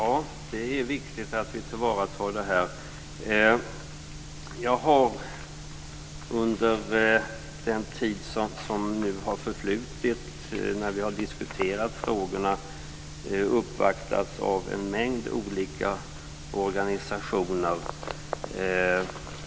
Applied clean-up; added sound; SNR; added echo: none; none; none; none.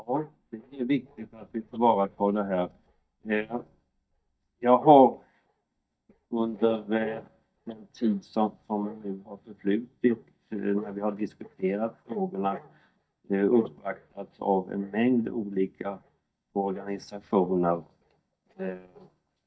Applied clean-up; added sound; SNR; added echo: neural mask model DeepFilterNet 3.